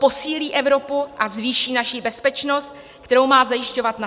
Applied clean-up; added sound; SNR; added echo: none; none; none; none.